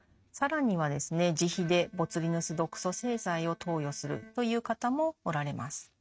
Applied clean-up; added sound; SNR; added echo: neural mask model RNNoise.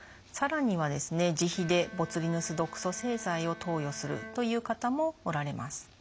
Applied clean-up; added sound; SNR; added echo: none; Bowed string instrument; 18 dB; none.